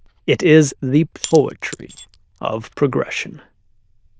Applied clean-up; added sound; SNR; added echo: neural diffusion model UNIVERSE++.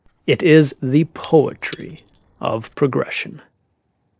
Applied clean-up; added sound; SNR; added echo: neural separator model SepFormer DNS4.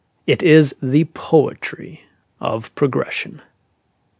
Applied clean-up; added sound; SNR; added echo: none; none; none; none.